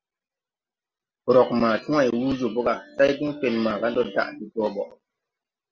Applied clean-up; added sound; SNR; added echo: none; none; none; none.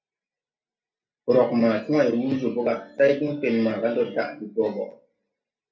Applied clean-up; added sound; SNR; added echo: none; none; none; reverberation time 0.3 s.